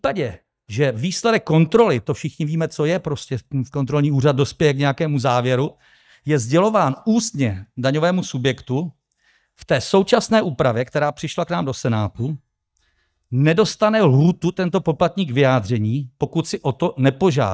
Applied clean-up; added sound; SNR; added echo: neural mask model DeepFilterNet 3.